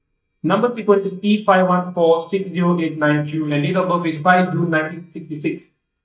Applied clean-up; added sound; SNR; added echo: neural mask model DeepFilterNet 3.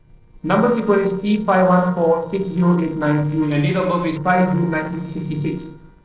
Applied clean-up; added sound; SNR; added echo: neural separator model SepFormer DNS4.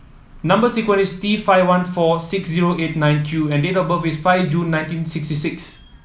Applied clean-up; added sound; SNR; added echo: none; none; none; none.